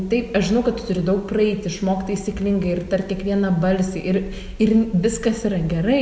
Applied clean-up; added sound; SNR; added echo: none; none; none; none.